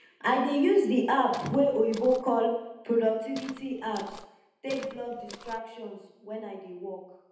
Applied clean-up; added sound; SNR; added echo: none; Walk, footsteps; 18 dB; reverberation time 0.9 s.